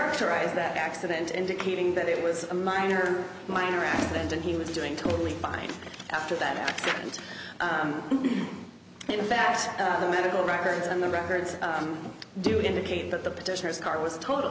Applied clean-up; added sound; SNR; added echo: none; none; none; none.